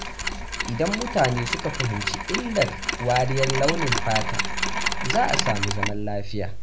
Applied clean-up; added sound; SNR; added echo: none; Mechanisms + Mechanisms / Bicycle; 0 dB; none.